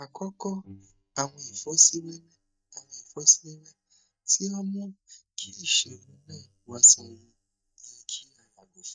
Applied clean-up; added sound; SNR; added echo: neural mask model DeepFilterNet 3.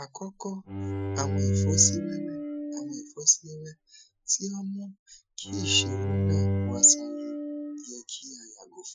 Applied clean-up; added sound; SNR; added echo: classical method Wiener filter.